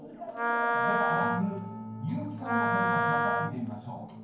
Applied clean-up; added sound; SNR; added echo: none; Wind instrument, woodwind instrument; -4 dB; reverberation time 0.9 s.